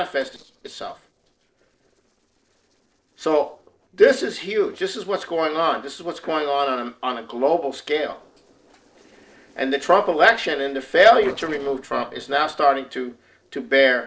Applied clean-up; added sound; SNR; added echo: neural separator model SepFormer DNS4.